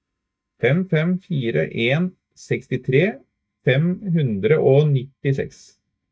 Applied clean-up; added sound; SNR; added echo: neural mask model DeepFilterNet 3.